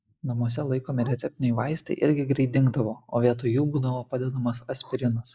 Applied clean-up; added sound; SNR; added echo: neural mask model Resemble Enhance denoiser.